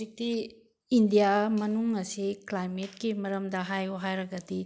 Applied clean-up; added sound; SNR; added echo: none; none; none; none.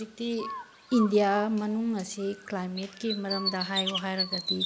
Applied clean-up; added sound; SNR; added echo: none; Bird; 7 dB; none.